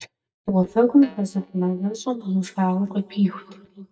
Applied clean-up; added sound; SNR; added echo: neural mask model DeepFilterNet 3.